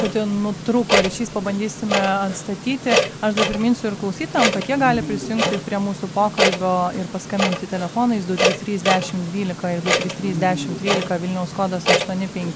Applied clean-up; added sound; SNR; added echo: none; Clock; 2 dB; none.